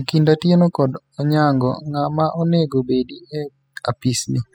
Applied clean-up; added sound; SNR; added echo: classical method spectral subtraction.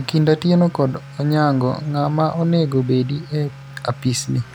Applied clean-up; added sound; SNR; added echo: none; Accelerating, revving, vroom / Motor vehicle (road); 18 dB; none.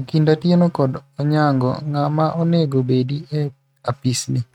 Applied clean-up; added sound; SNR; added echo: neural mask model RNNoise.